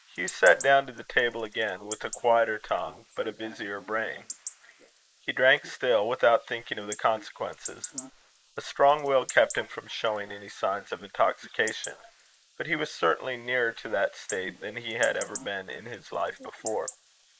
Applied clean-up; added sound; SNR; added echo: neural mask model Resemble Enhance denoiser.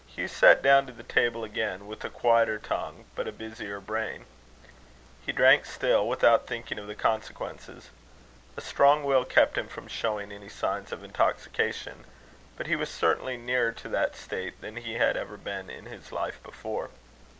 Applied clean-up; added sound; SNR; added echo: none; none; none; none.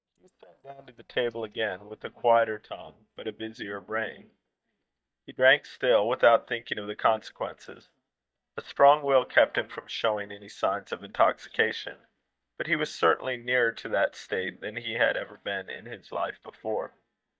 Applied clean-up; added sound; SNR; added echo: neural mask model DeepFilterNet 3.